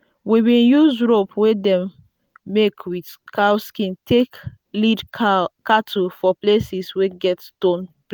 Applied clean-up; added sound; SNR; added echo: none; none; none; none.